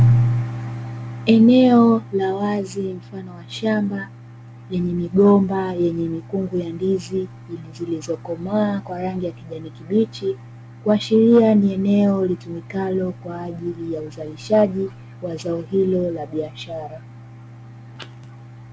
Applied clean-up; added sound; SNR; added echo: none; none; none; none.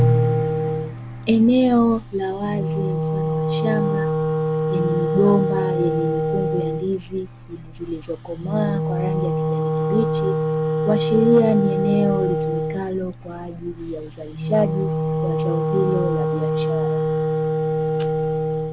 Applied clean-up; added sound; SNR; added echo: none; Wind instrument, woodwind instrument; -1 dB; none.